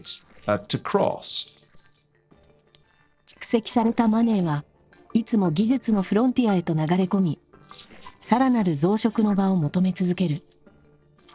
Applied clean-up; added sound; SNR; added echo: neural separator model SepFormer DNS4.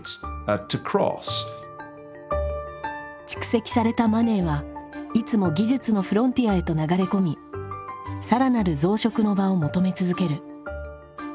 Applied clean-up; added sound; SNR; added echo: none; none; none; none.